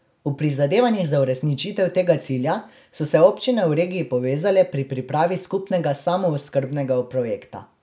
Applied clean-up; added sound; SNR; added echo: none; none; none; none.